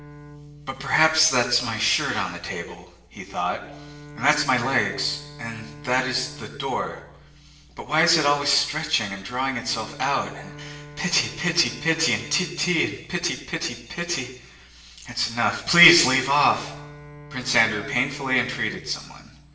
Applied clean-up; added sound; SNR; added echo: none; Bowed string instrument; 19 dB; reverberation time 0.8 s.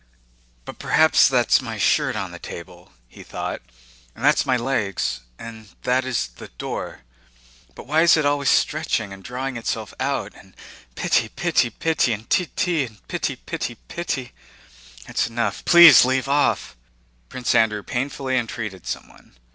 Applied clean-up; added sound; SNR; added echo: none; none; none; none.